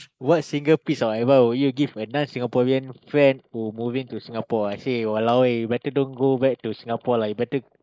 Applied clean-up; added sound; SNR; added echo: neural mask model Resemble Enhance denoiser.